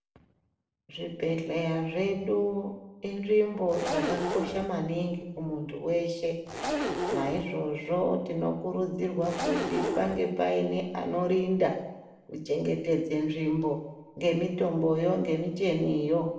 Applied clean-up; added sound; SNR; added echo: none; Zipper (clothing); 3 dB; reverberation time 0.9 s.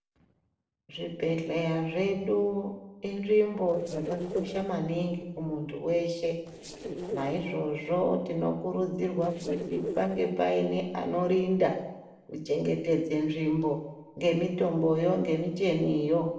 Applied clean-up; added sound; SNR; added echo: neural separator model SepFormer DNS4.